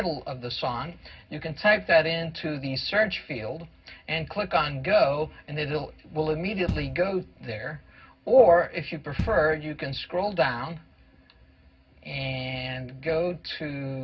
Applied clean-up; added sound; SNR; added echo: none; Bass drum; 10 dB; reverberation time 0.4 s.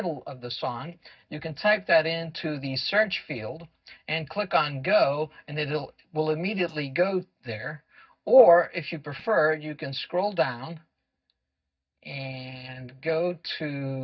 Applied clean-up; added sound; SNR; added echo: neural mask model DeepFilterNet 3.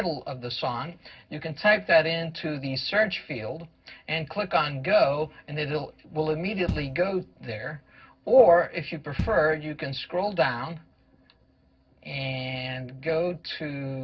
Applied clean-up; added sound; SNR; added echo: neural separator model SepFormer DNS4.